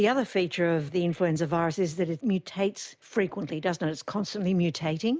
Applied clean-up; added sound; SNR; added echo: none; none; none; none.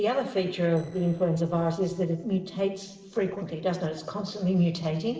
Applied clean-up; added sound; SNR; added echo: neural separator model SepFormer DNS4.